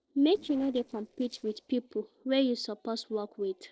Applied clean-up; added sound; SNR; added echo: neural separator model SepFormer DNS4.